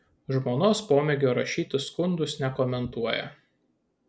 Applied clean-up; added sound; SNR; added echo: none; none; none; none.